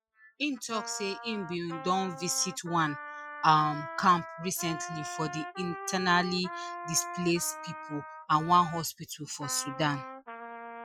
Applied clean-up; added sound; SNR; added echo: classical method Wiener filter.